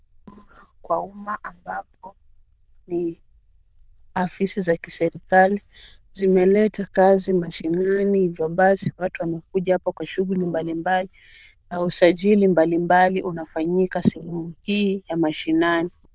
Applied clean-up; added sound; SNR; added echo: neural diffusion model UNIVERSE++.